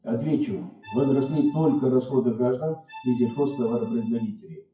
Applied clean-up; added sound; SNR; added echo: classical method WPE with log-MMSE.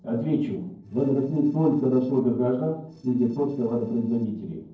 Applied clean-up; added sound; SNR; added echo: neural separator model SepFormer DNS4.